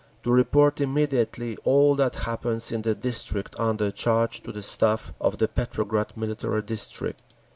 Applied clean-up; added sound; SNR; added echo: none; none; none; none.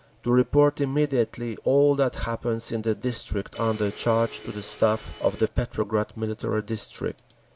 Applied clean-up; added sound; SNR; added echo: none; Domestic sounds, home sounds; 19 dB; none.